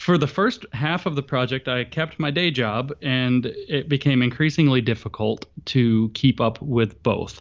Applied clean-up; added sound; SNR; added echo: none; none; none; none.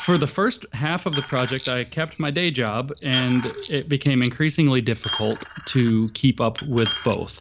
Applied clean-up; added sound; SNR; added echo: none; Coin (dropping); 7 dB; none.